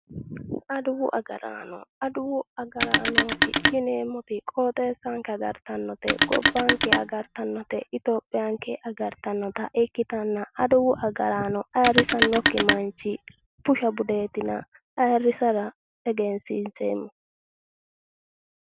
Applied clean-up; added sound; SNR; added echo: none; Telephone; -2 dB; none.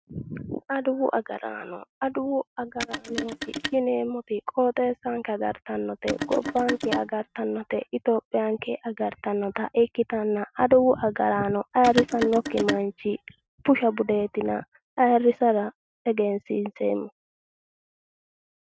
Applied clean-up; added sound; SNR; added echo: neural mask model RNNoise.